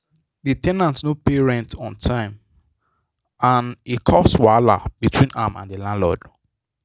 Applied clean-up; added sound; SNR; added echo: none; none; none; none.